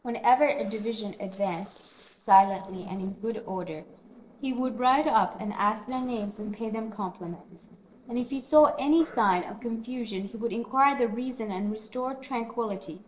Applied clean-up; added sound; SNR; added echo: neural separator model SepFormer DNS4.